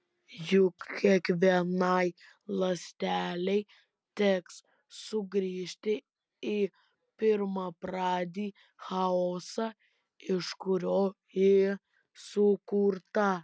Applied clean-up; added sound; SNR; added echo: none; none; none; none.